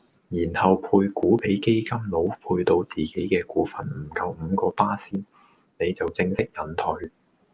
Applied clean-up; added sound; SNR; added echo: none; none; none; none.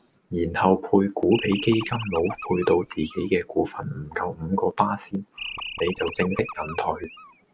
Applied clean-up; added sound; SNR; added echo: none; Animal; 12 dB; none.